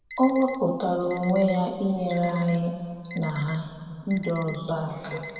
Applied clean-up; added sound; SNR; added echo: none; Alarm; 18 dB; reverberation time 2.0 s.